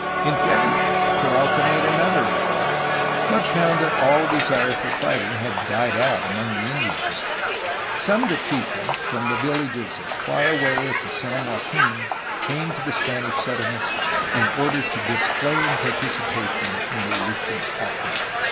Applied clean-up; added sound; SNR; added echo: none; Crowd; -3 dB; none.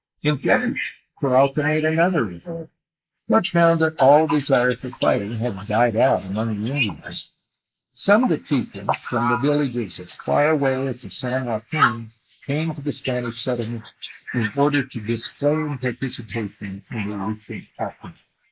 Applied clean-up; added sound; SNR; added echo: neural mask model Resemble Enhance denoiser.